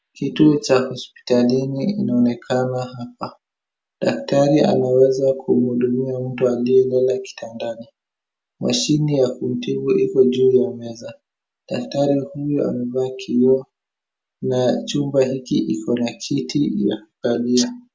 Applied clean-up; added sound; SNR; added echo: none; none; none; none.